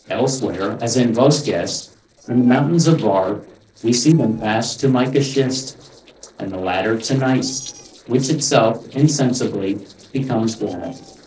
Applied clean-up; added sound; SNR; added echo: neural separator model SepFormer DNS4.